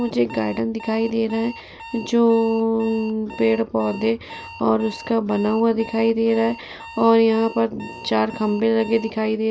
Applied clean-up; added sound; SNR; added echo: none; Alarm; 19 dB; none.